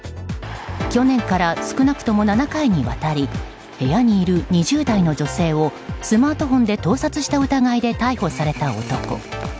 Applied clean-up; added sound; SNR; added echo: none; none; none; none.